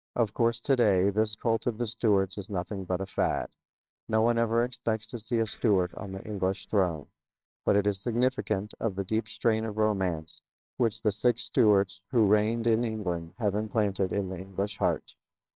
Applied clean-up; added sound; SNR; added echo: neural separator model SepFormer WHAMR!.